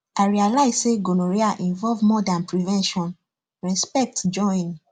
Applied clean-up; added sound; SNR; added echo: none; none; none; none.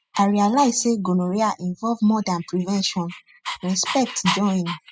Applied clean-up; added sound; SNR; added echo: classical method spectral subtraction.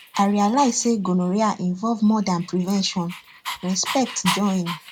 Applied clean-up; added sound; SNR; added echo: none; Dog; 13 dB; none.